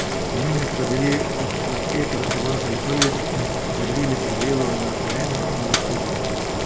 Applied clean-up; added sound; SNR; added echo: none; Boiling; -2 dB; none.